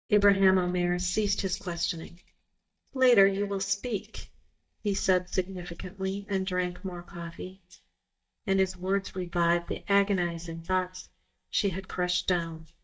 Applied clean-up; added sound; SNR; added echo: neural mask model DeepFilterNet 3.